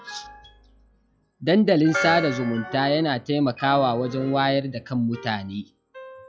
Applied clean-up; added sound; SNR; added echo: classical method log-MMSE.